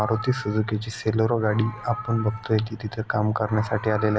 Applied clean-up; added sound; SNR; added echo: none; Meow; 15 dB; none.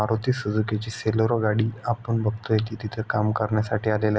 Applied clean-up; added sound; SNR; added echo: none; none; none; none.